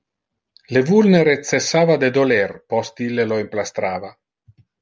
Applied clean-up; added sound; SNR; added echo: none; none; none; none.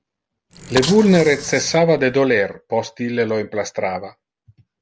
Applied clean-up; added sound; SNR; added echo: none; Bicycle; 12 dB; none.